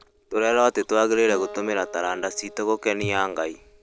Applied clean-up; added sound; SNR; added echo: none; Chewing, mastication + Acoustic guitar; 17 dB; none.